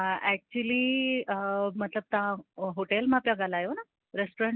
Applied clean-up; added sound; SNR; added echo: none; none; none; none.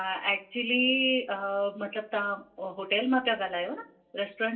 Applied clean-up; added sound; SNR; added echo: none; none; none; reverberation time 0.2 s.